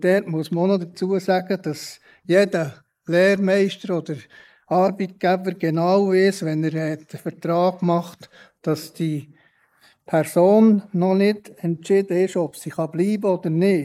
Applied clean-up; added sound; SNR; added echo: neural mask model Resemble Enhance denoiser.